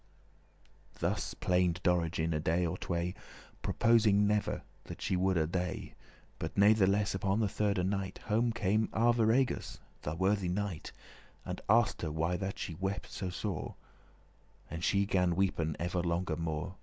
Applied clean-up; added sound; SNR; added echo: none; none; none; none.